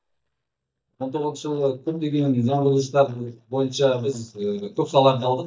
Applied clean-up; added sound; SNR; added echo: neural mask model DeepFilterNet 3.